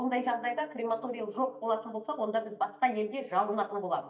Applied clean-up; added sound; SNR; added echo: neural mask model DeepFilterNet 3.